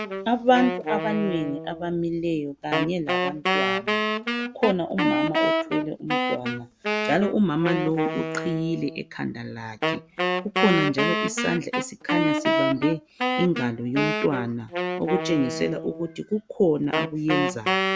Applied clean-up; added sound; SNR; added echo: none; Wind instrument, woodwind instrument; 1 dB; none.